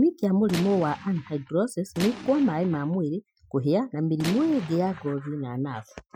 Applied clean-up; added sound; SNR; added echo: classical method Wiener filter.